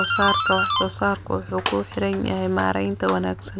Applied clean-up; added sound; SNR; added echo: none; Doorbell; 2 dB; none.